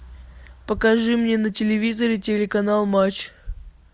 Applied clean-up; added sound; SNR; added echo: none; none; none; none.